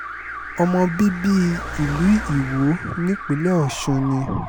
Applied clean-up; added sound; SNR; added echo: none; Car + Alarm; 10 dB; none.